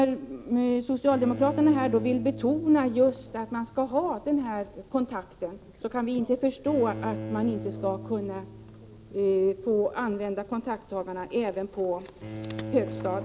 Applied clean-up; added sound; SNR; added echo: none; Bowed string instrument; 13 dB; none.